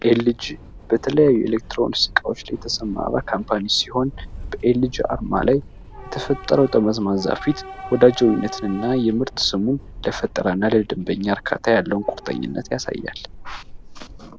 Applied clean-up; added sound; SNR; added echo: none; Subway, metro, underground / Train; 16 dB; none.